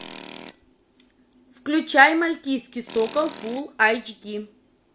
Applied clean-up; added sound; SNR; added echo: none; Tools; 19 dB; none.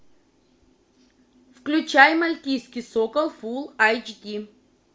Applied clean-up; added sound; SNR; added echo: none; none; none; none.